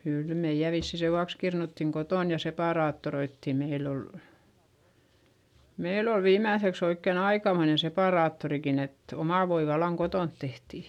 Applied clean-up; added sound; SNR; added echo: none; none; none; none.